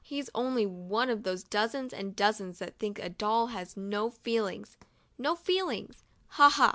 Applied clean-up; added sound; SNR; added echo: none; none; none; none.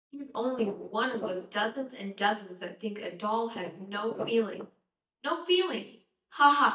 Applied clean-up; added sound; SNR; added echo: neural mask model DeepFilterNet 3.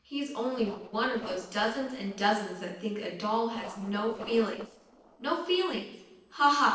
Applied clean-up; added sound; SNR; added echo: neural separator model SepFormer DNS4.